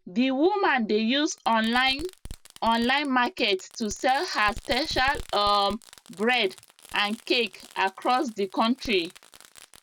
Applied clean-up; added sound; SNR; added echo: none; Fireworks; 19 dB; none.